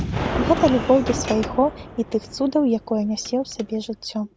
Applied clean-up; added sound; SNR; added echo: none; Gunshot, gunfire; 7 dB; none.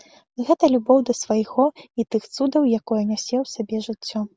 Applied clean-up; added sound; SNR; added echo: none; none; none; none.